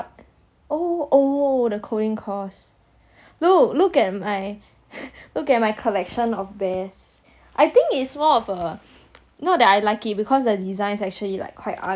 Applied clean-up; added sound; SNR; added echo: none; none; none; none.